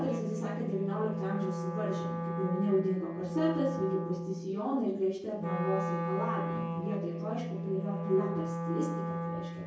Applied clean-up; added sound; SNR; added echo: none; Wind instrument, woodwind instrument; 2 dB; reverberation time 0.6 s.